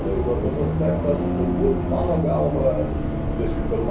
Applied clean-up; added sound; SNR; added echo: none; Bus; -2 dB; reverberation time 0.3 s.